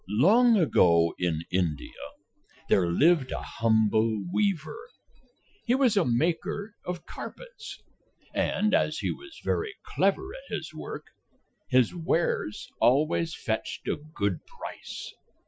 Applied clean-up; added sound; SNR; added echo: classical method Wiener filter.